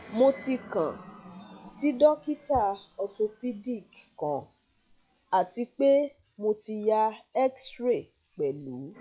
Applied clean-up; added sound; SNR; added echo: classical method log-MMSE.